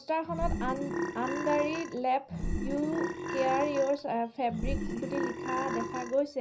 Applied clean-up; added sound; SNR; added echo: none; Burping, eructation; 2 dB; reverberation time 0.5 s.